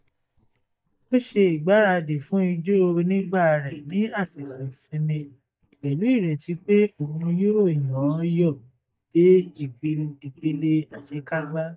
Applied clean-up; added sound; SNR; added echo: neural mask model DeepFilterNet 3.